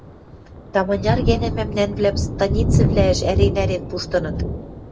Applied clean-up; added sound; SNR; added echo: none; Thunder; -1 dB; none.